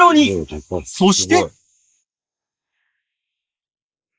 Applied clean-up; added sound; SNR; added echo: neural mask model Resemble Enhance denoiser.